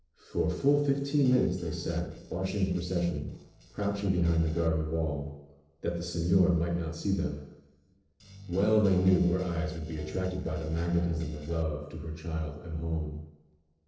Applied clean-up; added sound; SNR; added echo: neural separator model SepFormer DNS4.